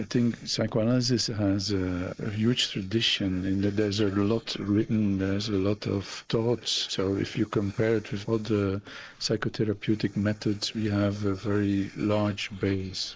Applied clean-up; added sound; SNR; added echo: neural mask model Resemble Enhance denoiser.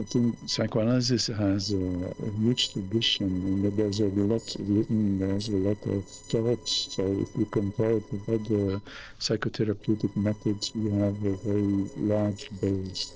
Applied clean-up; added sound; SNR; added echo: neural separator model SepFormer DNS4.